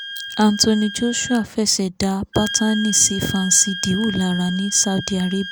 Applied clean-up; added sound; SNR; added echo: none; Wind instrument, woodwind instrument; 11 dB; none.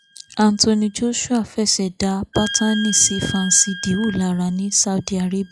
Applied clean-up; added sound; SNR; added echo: classical method log-MMSE.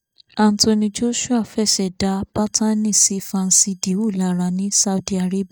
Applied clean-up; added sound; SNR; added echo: neural mask model DeepFilterNet 3.